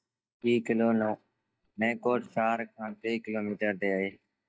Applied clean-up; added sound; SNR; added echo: neural mask model DeepFilterNet 3.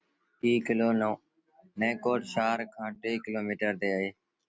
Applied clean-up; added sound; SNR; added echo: none; none; none; none.